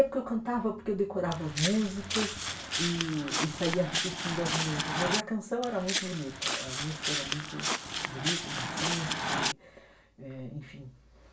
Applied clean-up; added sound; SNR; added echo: none; Walk, footsteps; 0 dB; reverberation time 0.2 s.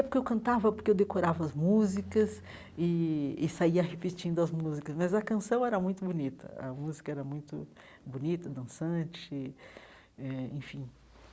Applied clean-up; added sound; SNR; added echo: none; none; none; none.